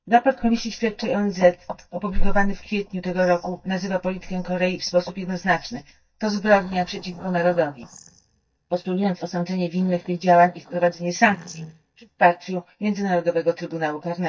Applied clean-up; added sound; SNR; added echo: neural mask model DeepFilterNet 3.